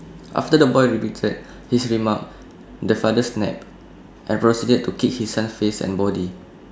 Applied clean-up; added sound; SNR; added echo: none; none; none; none.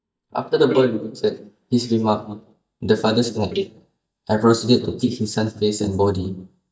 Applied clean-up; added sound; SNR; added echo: neural mask model DeepFilterNet 3.